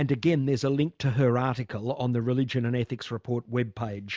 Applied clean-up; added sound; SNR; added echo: none; none; none; none.